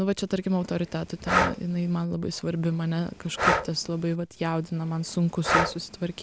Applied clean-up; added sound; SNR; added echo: none; Breathing; 3 dB; none.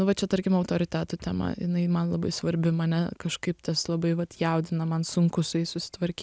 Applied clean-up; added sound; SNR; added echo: none; none; none; none.